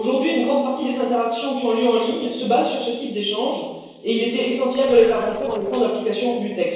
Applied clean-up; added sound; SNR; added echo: neural separator model SepFormer DNS4.